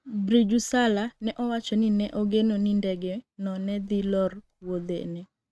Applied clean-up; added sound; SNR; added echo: neural mask model RNNoise.